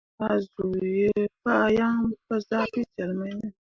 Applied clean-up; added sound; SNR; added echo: neural mask model Resemble Enhance denoiser.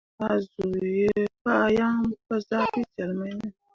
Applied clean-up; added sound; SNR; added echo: none; none; none; none.